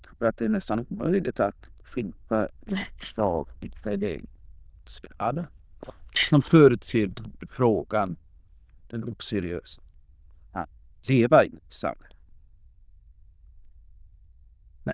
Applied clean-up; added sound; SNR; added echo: neural diffusion model UNIVERSE++.